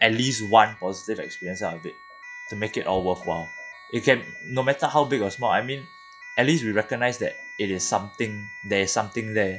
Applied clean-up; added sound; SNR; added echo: classical method log-MMSE.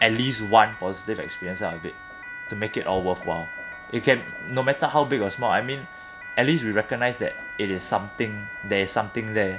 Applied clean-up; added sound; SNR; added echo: none; Siren; 13 dB; none.